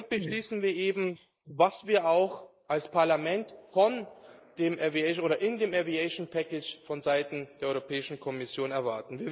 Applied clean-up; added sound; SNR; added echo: neural mask model Resemble Enhance denoiser.